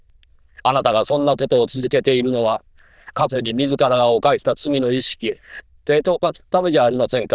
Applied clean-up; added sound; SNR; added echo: neural diffusion model UNIVERSE++.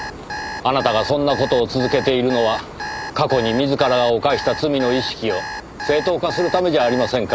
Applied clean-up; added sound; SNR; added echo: none; Alarm; 11 dB; none.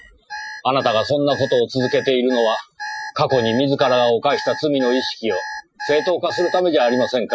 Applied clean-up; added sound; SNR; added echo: classical method Wiener filter.